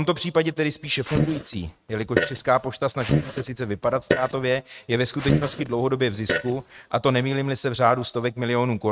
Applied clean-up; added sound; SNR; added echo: neural mask model RNNoise.